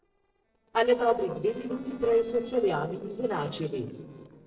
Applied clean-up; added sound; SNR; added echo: neural separator model SepFormer DNS4.